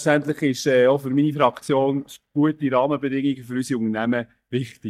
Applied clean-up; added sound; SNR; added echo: neural mask model DeepFilterNet 3.